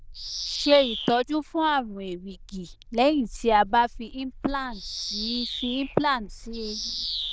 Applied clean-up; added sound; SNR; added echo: neural diffusion model UNIVERSE++.